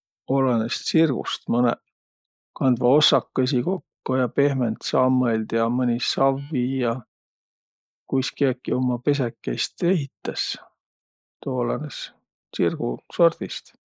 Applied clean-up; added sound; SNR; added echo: neural mask model Resemble Enhance denoiser.